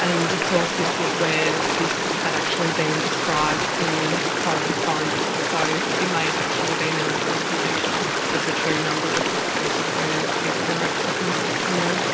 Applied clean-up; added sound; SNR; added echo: none; Stream; -5 dB; reverberation time 1.2 s.